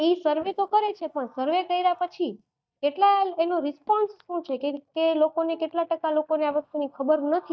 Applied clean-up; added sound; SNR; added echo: neural mask model DeepFilterNet 3.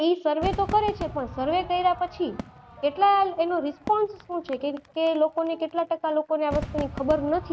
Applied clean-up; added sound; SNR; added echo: none; Crowd / Fireworks; 14 dB; none.